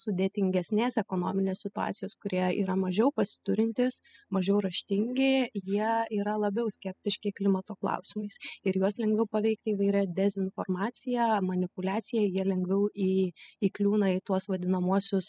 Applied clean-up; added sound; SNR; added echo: classical method spectral subtraction.